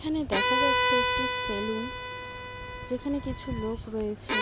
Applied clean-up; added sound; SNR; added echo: none; Bowed string instrument; -3 dB; none.